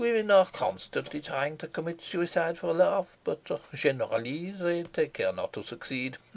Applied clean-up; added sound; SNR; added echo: none; none; none; none.